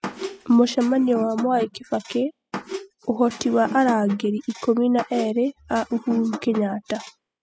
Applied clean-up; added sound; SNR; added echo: classical method spectral subtraction.